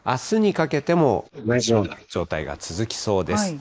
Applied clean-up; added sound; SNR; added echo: neural mask model Resemble Enhance denoiser.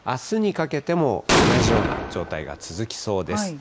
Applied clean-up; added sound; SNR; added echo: none; Explosion; -2 dB; none.